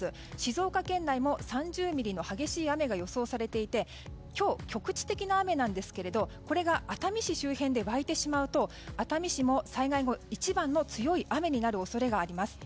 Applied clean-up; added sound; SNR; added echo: none; none; none; none.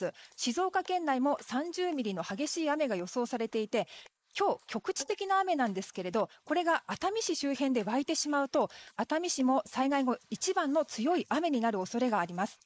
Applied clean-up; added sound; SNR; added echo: neural mask model Resemble Enhance denoiser.